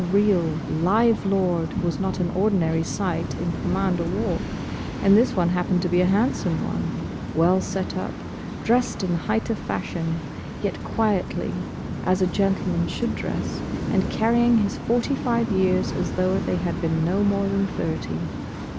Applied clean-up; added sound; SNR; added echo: none; Waves, surf; 6 dB; none.